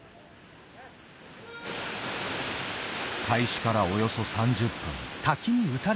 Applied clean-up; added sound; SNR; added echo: none; Accordion; 18 dB; none.